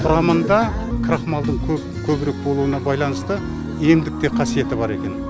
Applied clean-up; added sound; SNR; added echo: none; none; none; none.